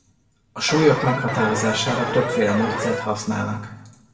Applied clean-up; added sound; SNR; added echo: none; Alarm; 3 dB; reverberation time 1.0 s.